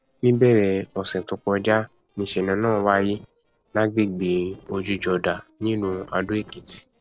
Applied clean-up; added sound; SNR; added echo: neural separator model SepFormer DNS4.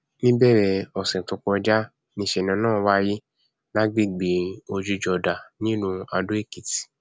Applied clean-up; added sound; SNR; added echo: none; none; none; none.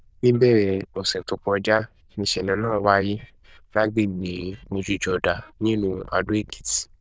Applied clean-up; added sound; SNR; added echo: neural diffusion model UNIVERSE++.